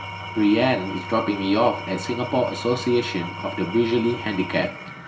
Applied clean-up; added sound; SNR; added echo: none; Engine / Tools; 10 dB; reverberation time 0.2 s.